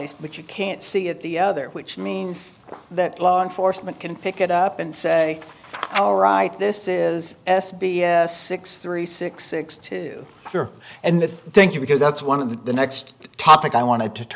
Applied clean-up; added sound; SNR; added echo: none; none; none; none.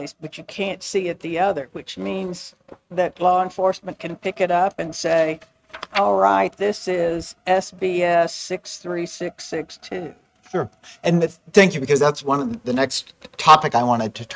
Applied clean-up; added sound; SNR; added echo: neural mask model RNNoise.